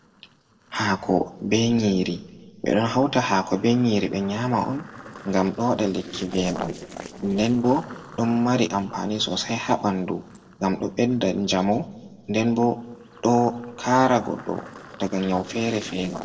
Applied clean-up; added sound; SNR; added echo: neural separator model SepFormer DNS4.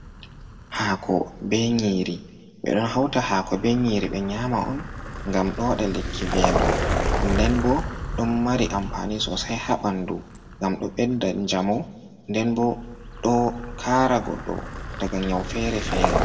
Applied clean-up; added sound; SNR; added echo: none; Vehicle; 5 dB; reverberation time 1.7 s.